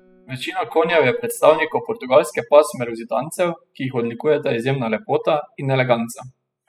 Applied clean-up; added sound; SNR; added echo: classical method spectral subtraction.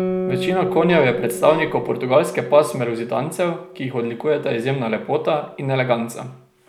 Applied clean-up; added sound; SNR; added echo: none; Guitar + Wind instrument, woodwind instrument; 10 dB; none.